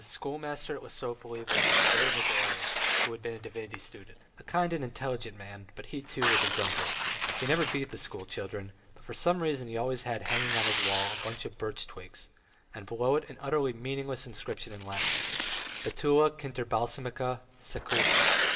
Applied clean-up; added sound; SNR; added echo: none; Tearing; -2 dB; reverberation time 0.3 s.